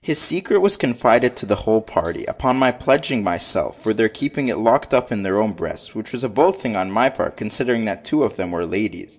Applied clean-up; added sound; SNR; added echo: none; Rattle (instrument); 12 dB; reverberation time 0.5 s.